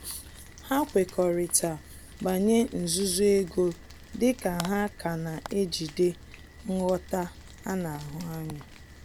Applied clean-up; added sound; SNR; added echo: none; Rain; 17 dB; none.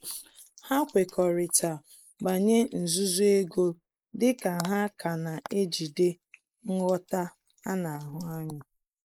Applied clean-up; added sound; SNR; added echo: neural mask model Resemble Enhance denoiser.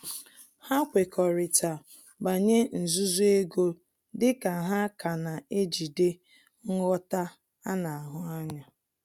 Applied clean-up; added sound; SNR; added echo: none; none; none; none.